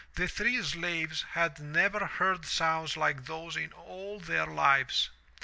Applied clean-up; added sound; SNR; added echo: none; none; none; none.